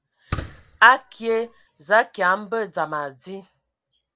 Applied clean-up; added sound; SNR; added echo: none; Fireworks; 12 dB; none.